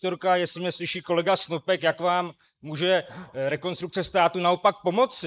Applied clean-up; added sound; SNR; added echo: neural mask model Resemble Enhance denoiser.